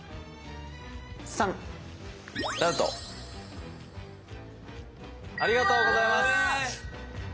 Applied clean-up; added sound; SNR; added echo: none; none; none; none.